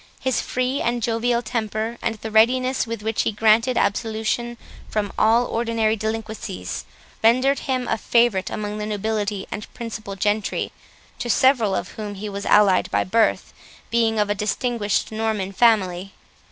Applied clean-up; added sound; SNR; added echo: none; Boom; 19 dB; none.